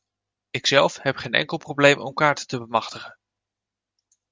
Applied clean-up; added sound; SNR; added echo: none; none; none; none.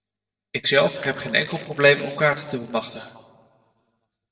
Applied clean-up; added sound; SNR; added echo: neural separator model SepFormer DNS4.